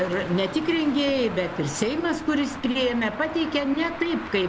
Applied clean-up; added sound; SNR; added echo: none; Traffic noise, roadway noise; 12 dB; none.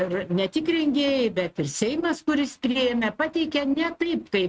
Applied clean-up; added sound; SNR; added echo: neural mask model RNNoise.